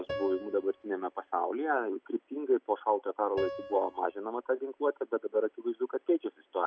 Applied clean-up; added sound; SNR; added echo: none; Piano; 14 dB; none.